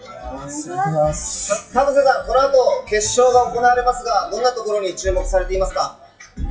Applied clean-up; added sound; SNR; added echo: classical method WPE with log-MMSE.